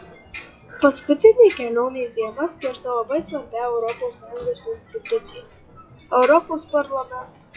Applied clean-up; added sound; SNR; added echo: classical method WPE with log-MMSE.